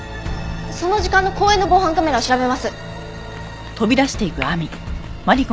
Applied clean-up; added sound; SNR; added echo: none; none; none; none.